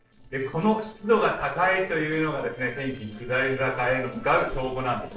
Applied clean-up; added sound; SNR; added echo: neural separator model SepFormer DNS4.